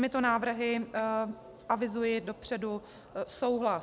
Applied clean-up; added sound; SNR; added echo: none; none; none; none.